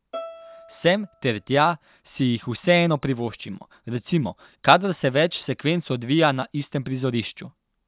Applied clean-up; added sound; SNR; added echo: none; Bowed string instrument; 20 dB; none.